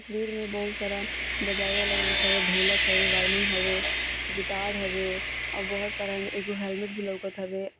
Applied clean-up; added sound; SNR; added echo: none; Sawing; -4 dB; none.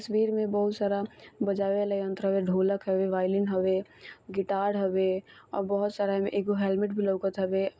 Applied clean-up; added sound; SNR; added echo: none; none; none; none.